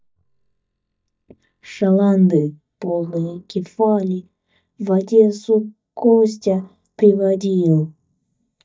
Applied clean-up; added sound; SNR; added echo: neural mask model DeepFilterNet 3.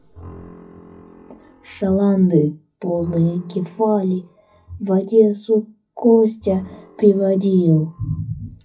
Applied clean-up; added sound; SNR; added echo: classical method WPE with log-MMSE.